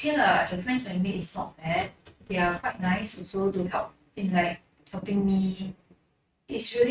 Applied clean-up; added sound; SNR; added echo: neural mask model RNNoise.